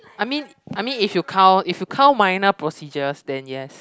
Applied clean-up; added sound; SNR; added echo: none; none; none; none.